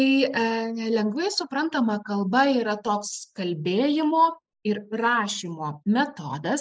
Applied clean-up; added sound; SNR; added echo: none; none; none; none.